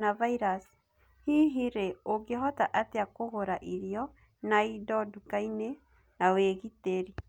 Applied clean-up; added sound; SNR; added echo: none; none; none; none.